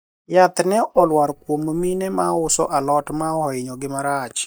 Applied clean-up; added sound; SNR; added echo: neural mask model DeepFilterNet 3.